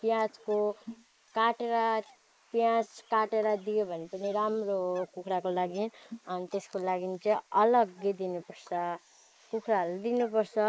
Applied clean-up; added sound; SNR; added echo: neural mask model Resemble Enhance denoiser.